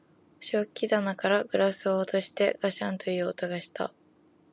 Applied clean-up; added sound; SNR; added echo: none; none; none; none.